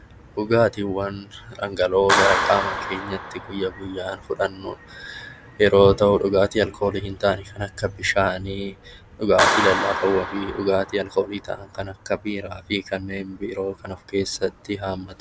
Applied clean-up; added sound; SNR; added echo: none; Clapping; 7 dB; none.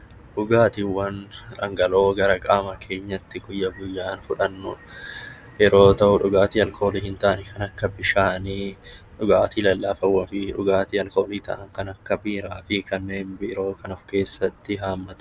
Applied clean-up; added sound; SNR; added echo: none; none; none; none.